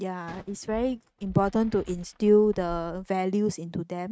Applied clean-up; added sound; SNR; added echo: neural mask model RNNoise.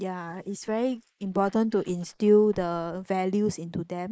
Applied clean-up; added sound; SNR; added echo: neural mask model Resemble Enhance denoiser.